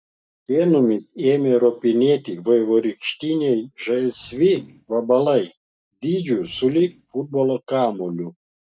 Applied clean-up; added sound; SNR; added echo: neural mask model DeepFilterNet 3.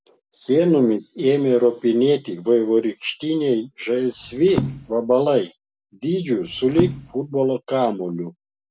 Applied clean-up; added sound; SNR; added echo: none; Percussion; 9 dB; none.